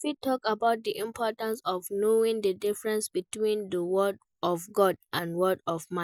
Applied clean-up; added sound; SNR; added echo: none; none; none; none.